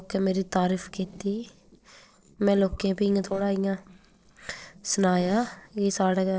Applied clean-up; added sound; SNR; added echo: neural separator model SepFormer DNS4.